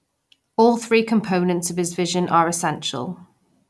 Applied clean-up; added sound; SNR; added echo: none; none; none; none.